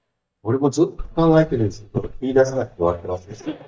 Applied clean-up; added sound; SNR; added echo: neural mask model DeepFilterNet 3.